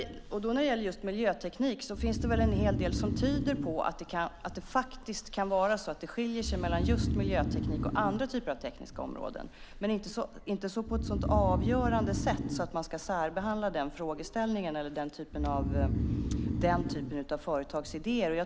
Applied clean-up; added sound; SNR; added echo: none; Breathing; 2 dB; none.